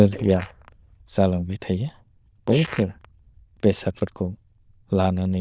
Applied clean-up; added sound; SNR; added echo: neural diffusion model UNIVERSE++.